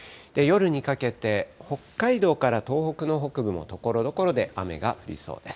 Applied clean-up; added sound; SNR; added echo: none; none; none; none.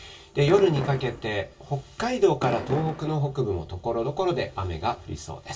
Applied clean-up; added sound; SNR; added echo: none; Fireworks; 11 dB; reverberation time 0.1 s.